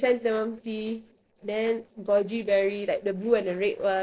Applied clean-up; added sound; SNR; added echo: neural separator model SepFormer DNS4.